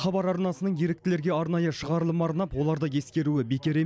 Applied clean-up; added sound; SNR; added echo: none; none; none; none.